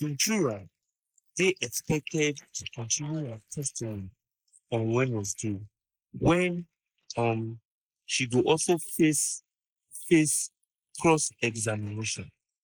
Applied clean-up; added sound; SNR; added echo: neural mask model Resemble Enhance denoiser.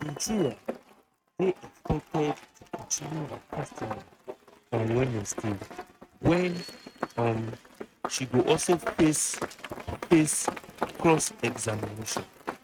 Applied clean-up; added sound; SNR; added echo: neural mask model RNNoise.